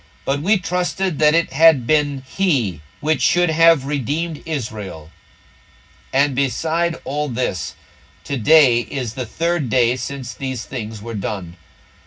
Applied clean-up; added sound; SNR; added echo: none; none; none; reverberation time 0.4 s.